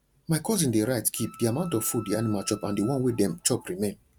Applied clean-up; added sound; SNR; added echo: none; Wind instrument, woodwind instrument; 20 dB; none.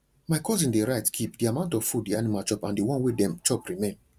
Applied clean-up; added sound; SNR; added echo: none; none; none; none.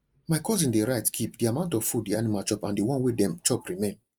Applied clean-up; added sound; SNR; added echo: neural mask model Resemble Enhance denoiser.